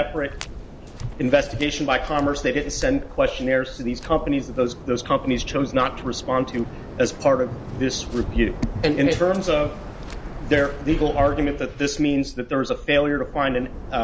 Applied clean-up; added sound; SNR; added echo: none; Waves, surf; 9 dB; none.